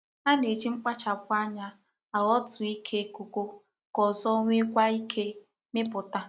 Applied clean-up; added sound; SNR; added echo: none; none; none; none.